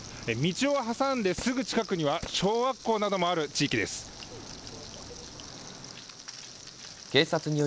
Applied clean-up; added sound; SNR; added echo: none; Tools + Frying (food); 15 dB; none.